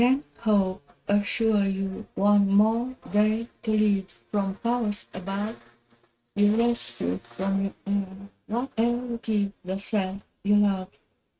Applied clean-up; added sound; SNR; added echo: neural mask model RNNoise.